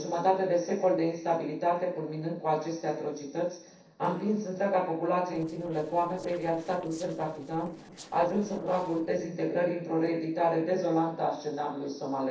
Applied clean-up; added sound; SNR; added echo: neural separator model SepFormer DNS4.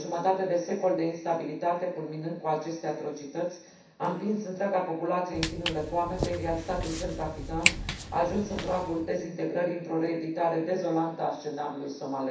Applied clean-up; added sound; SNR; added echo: none; Walk, footsteps; 3 dB; reverberation time 0.7 s.